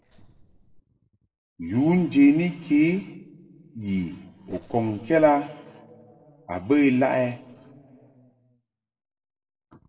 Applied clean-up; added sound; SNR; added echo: neural separator model SepFormer DNS4.